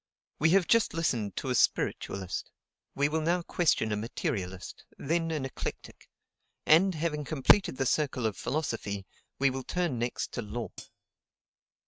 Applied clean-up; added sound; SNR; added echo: neural mask model RNNoise.